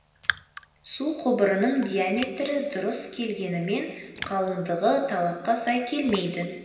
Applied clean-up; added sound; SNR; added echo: none; Raindrop; 13 dB; reverberation time 1.4 s.